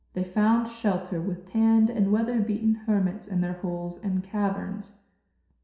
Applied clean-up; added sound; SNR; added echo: none; none; none; reverberation time 0.7 s.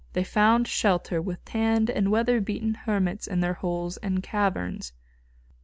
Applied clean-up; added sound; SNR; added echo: none; none; none; none.